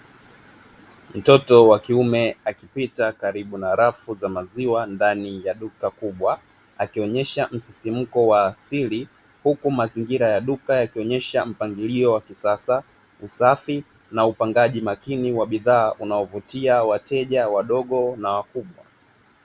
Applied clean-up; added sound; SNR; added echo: none; none; none; none.